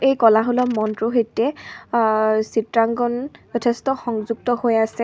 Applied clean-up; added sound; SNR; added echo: none; none; none; none.